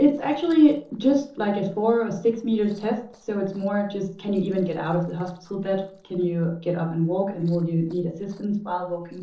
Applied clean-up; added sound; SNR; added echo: neural separator model SepFormer DNS4.